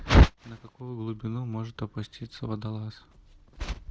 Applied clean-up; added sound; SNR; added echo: none; none; none; none.